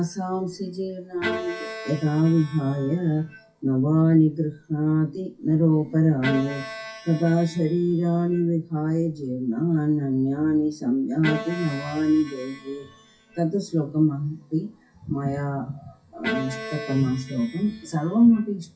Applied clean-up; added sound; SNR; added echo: classical method WPE with log-MMSE.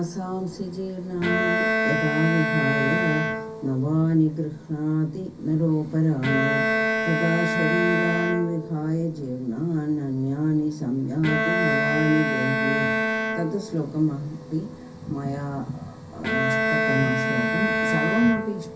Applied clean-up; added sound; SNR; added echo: none; Bowed string instrument; 1 dB; reverberation time 0.3 s.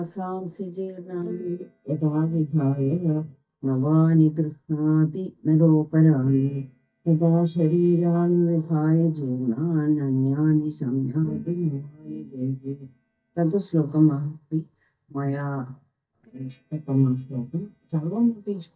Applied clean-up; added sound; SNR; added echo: neural mask model DeepFilterNet 3.